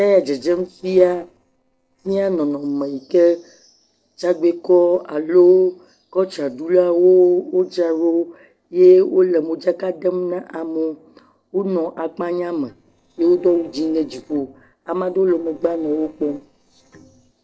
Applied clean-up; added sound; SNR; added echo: neural separator model SepFormer DNS4.